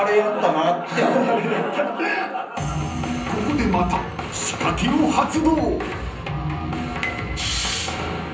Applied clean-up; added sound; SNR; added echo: none; none; none; reverberation time 0.6 s.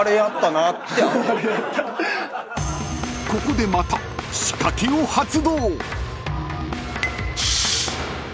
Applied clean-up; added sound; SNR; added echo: none; none; none; none.